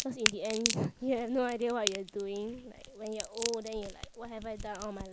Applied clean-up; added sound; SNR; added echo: none; Crack; 3 dB; none.